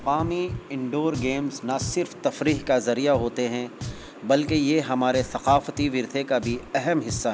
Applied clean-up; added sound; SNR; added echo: none; Drum; 12 dB; none.